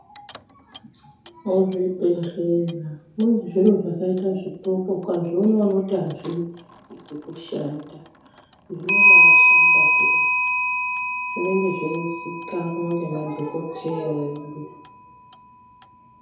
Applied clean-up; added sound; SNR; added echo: none; Clock; -2 dB; reverberation time 2.3 s.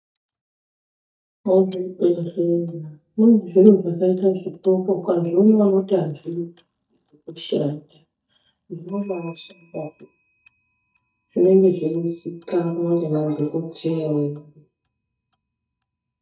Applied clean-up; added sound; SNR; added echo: neural mask model DeepFilterNet 3.